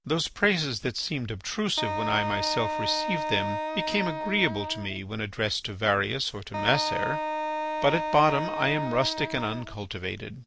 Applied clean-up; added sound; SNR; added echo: none; Wind instrument, woodwind instrument; 3 dB; none.